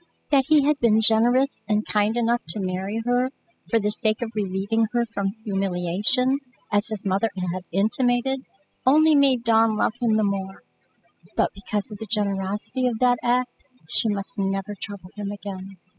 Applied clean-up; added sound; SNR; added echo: classical method spectral subtraction.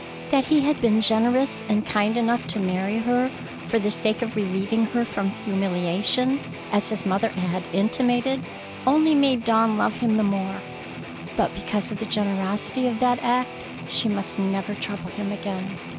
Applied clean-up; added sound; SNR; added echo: none; Guitar; 12 dB; none.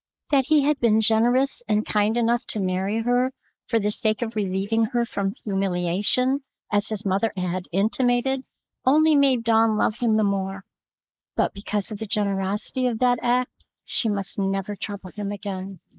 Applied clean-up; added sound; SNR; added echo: neural mask model Resemble Enhance denoiser.